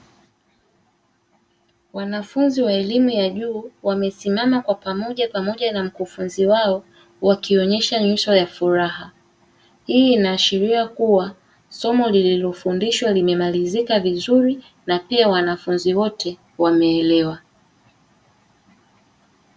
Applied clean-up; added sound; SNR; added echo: none; none; none; none.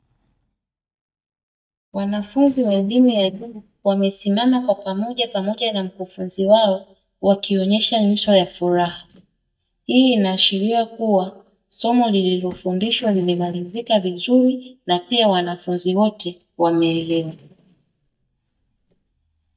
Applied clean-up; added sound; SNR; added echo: neural mask model DeepFilterNet 3.